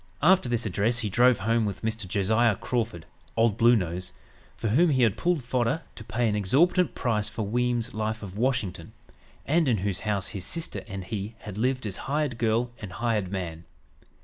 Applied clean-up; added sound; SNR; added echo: none; none; none; none.